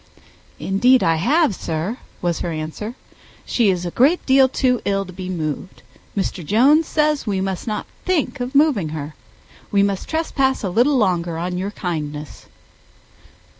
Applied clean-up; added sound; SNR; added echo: none; none; none; none.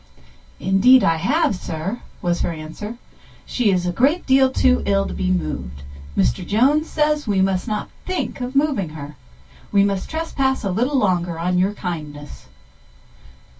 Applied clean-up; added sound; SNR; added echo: none; Bowed string instrument; 8 dB; reverberation time 0.1 s.